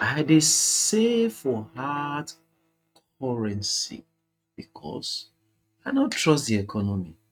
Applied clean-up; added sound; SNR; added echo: neural mask model RNNoise.